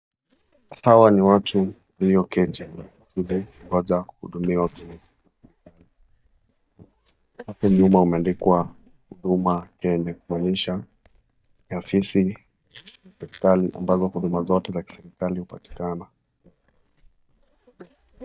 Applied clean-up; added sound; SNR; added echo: neural mask model DeepFilterNet 3.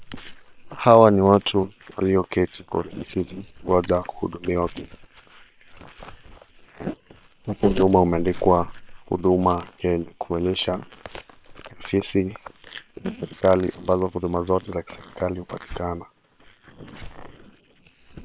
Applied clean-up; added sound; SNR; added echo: neural separator model SepFormer WHAM!.